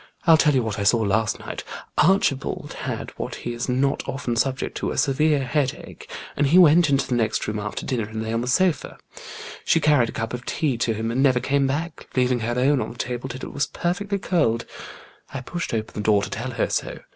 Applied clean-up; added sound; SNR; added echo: none; none; none; none.